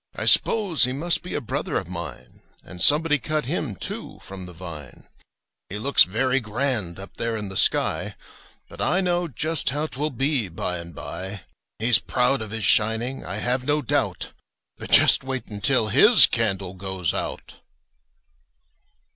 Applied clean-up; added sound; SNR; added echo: none; none; none; none.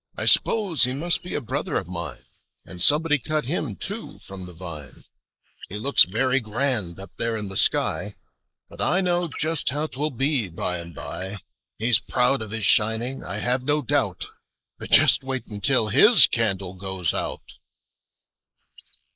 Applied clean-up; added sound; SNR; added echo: neural mask model Resemble Enhance denoiser.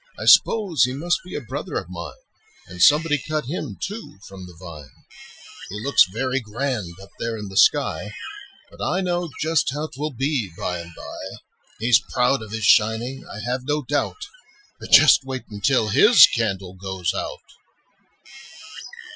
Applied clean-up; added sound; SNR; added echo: classical method Wiener filter.